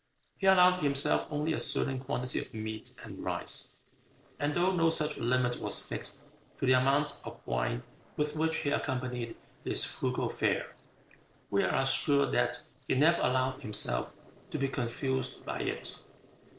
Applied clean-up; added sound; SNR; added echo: neural separator model SepFormer DNS4.